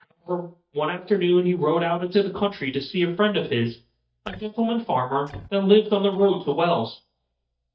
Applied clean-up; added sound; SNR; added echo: neural mask model DeepFilterNet 3.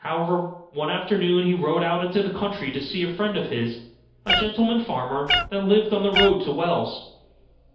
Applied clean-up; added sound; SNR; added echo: none; Meow; 3 dB; reverberation time 2.2 s.